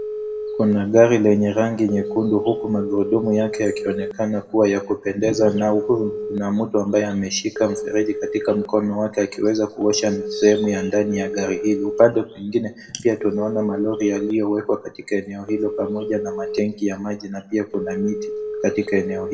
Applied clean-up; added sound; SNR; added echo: none; Telephone; 9 dB; reverberation time 0.6 s.